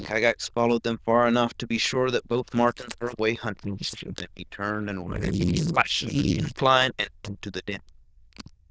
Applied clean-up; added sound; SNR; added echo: neural diffusion model UNIVERSE++.